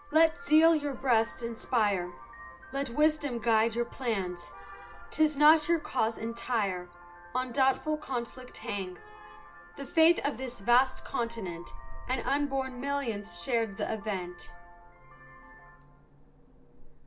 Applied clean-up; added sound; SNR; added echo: none; Vehicle horn, car horn, honking; 14 dB; none.